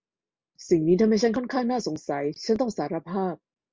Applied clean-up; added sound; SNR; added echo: none; none; none; none.